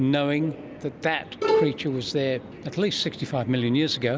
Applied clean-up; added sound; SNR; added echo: none; Bowed string instrument; 0 dB; none.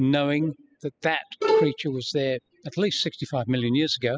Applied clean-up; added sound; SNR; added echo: classical method spectral subtraction.